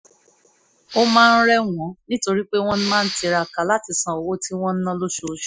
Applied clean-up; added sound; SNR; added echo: classical method Wiener filter.